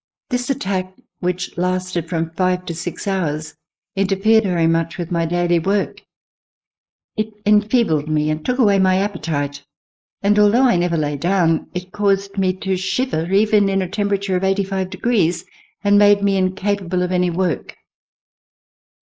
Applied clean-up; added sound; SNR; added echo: neural mask model Resemble Enhance denoiser.